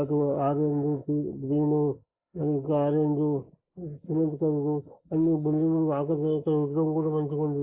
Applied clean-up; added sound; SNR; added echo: neural mask model Resemble Enhance denoiser.